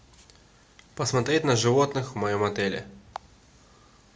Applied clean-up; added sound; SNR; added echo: none; none; none; none.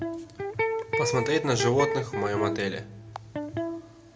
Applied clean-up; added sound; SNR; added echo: none; Electric guitar; 1 dB; none.